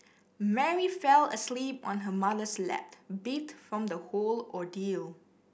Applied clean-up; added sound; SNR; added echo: none; none; none; none.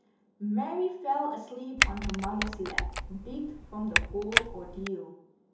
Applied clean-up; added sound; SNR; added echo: none; Typing; -3 dB; reverberation time 2.8 s.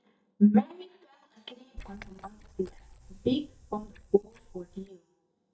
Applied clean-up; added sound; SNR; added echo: neural mask model DeepFilterNet 3.